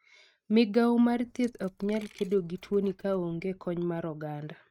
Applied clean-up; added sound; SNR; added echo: neural mask model RNNoise.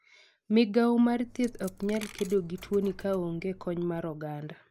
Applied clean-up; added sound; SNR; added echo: none; Coin (dropping); 19 dB; none.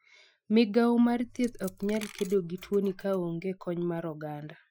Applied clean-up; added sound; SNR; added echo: classical method Wiener filter.